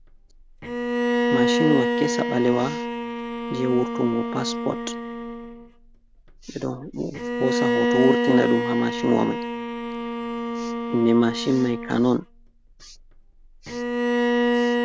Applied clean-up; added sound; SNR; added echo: none; Bowed string instrument; 0 dB; none.